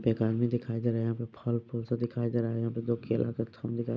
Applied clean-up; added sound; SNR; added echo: none; none; none; none.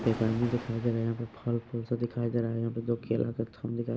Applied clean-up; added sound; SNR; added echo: none; Thunder; 16 dB; none.